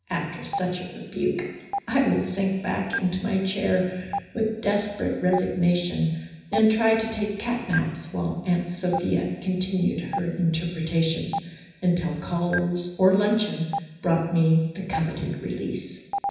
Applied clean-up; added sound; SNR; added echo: none; Stream; 12 dB; reverberation time 1.1 s.